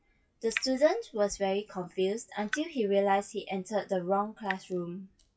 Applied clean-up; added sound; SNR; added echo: classical method WPE with log-MMSE.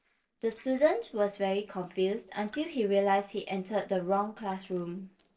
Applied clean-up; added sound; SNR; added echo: neural separator model SepFormer DNS4.